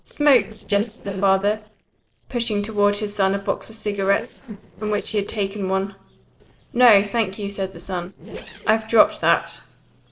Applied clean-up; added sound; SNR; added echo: neural separator model SepFormer DNS4.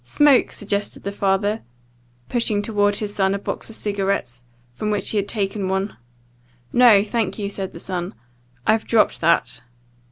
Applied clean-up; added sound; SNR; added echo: none; none; none; none.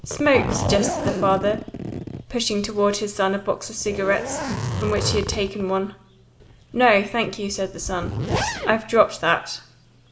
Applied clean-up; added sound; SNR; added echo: none; Zipper (clothing); 6 dB; reverberation time 0.6 s.